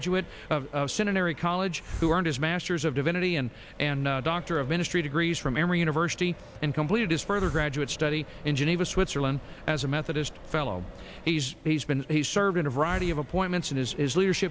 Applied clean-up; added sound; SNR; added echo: none; Accelerating, revving, vroom + Hiss; 15 dB; none.